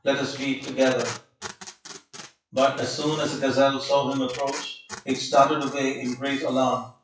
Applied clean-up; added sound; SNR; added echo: classical method WPE with log-MMSE.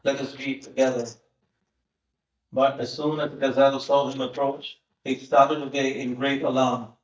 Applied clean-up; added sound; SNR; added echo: neural mask model DeepFilterNet 3.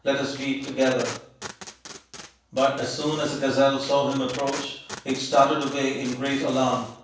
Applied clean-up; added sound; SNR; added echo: none; Packing tape, duct tape; 15 dB; reverberation time 0.7 s.